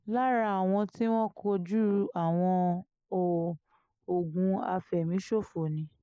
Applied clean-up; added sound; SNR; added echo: neural mask model Resemble Enhance denoiser.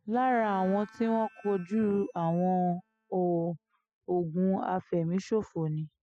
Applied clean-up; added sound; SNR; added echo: classical method spectral subtraction.